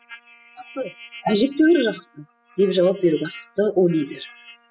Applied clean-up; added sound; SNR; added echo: classical method spectral subtraction.